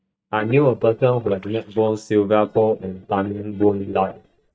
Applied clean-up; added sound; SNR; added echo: neural mask model DeepFilterNet 3.